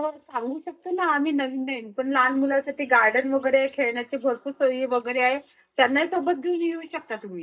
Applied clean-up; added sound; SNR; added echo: neural mask model DeepFilterNet 3.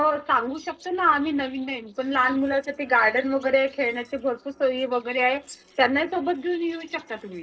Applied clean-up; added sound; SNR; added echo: neural separator model SepFormer DNS4.